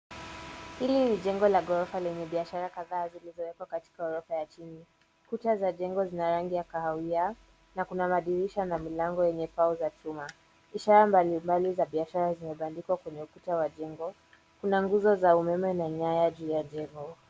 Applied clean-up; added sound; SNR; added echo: none; none; none; none.